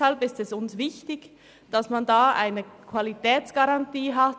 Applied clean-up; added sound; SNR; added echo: none; none; none; none.